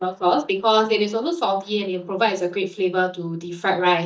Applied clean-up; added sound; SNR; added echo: neural mask model DeepFilterNet 3.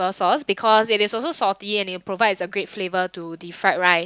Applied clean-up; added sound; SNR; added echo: none; none; none; none.